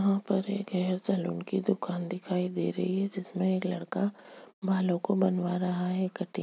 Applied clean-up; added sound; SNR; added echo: none; none; none; none.